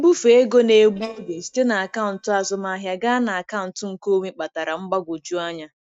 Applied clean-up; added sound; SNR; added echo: neural mask model DeepFilterNet 3.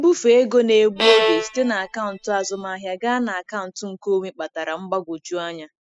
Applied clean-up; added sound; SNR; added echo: classical method spectral subtraction.